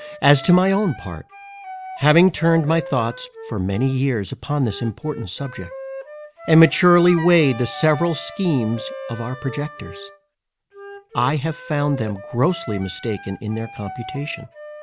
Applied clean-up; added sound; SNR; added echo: none; Wind instrument, woodwind instrument + Wind instrument, woodwind instrument; 15 dB; none.